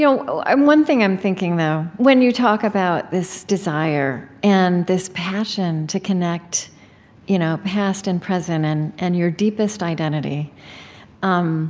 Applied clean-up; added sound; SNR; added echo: none; none; none; none.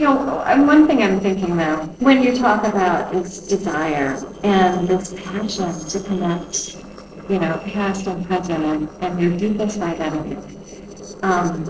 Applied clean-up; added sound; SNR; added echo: neural separator model SepFormer DNS4.